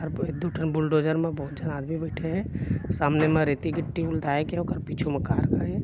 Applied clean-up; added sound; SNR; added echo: none; none; none; none.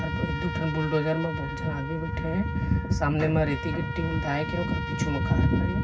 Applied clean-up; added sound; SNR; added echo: none; Trumpet; 10 dB; reverberation time 0.4 s.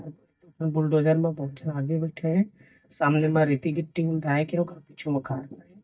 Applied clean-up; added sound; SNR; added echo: neural mask model DeepFilterNet 3.